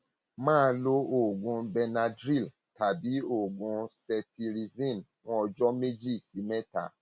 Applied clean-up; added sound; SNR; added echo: none; none; none; none.